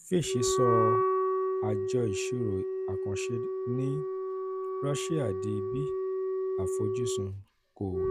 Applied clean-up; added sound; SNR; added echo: none; Wind instrument, woodwind instrument; -3 dB; none.